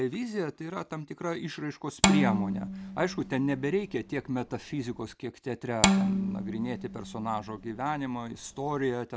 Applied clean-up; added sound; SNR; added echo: none; Bowed string instrument; -1 dB; none.